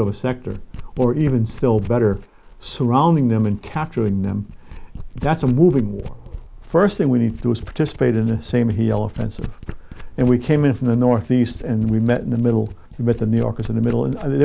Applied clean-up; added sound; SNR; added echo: neural mask model Resemble Enhance denoiser.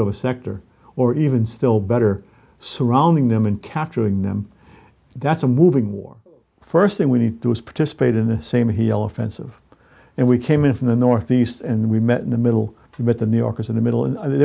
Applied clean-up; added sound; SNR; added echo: none; none; none; none.